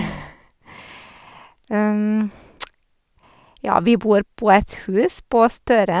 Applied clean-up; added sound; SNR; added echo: none; none; none; none.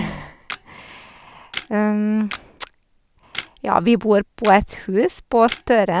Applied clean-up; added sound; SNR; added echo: none; Camera; 16 dB; none.